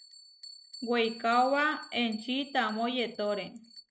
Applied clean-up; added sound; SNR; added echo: neural mask model RNNoise.